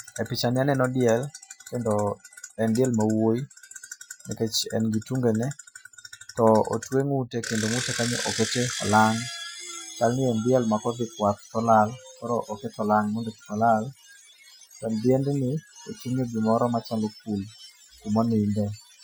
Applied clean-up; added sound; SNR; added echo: classical method Wiener filter.